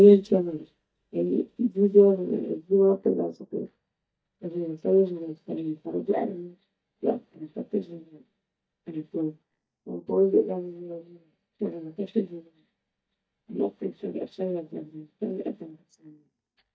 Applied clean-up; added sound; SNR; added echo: neural mask model DeepFilterNet 3.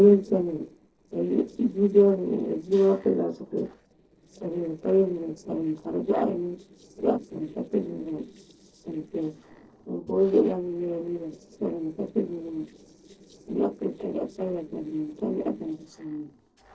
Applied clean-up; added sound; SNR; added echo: neural separator model SepFormer DNS4.